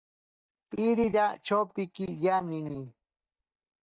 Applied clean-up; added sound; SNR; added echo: neural mask model DeepFilterNet 3.